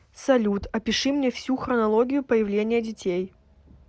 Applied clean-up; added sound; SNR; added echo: none; none; none; none.